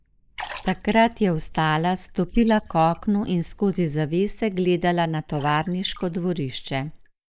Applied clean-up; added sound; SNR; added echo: neural mask model Resemble Enhance denoiser.